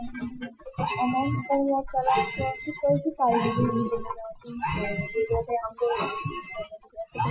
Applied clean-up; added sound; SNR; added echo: classical method Wiener filter.